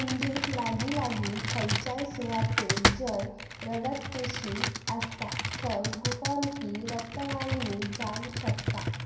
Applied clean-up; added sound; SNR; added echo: none; Computer keyboard; -2 dB; reverberation time 0.5 s.